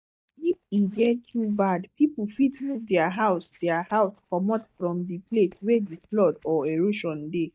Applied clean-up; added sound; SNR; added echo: neural mask model DeepFilterNet 3.